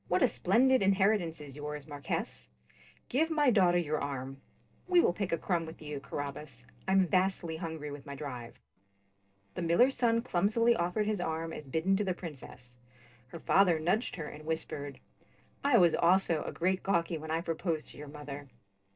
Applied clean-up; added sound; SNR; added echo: neural separator model SepFormer DNS4.